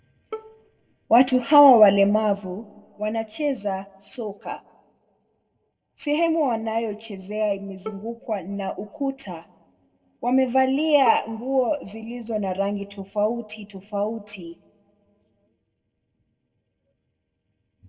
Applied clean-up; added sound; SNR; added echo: neural separator model SepFormer DNS4.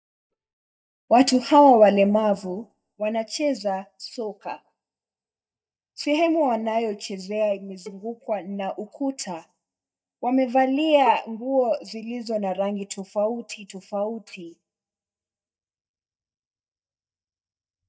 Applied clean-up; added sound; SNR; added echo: neural mask model DeepFilterNet 3.